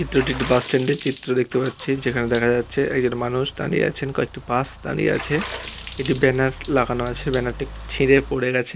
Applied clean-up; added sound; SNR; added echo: none; Water / Splash, splatter + Idling / Engine starting / Accelerating, revving, vroom / Car; 13 dB; none.